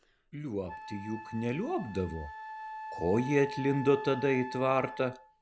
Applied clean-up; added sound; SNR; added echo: none; Wind instrument, woodwind instrument; 12 dB; none.